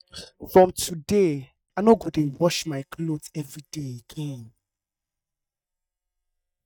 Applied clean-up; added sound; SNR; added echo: neural mask model DeepFilterNet 3.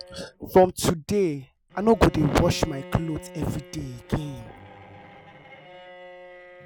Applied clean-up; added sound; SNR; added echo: none; Bowed string instrument; 19 dB; none.